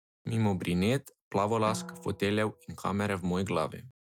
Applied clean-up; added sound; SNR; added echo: none; Drum; 15 dB; none.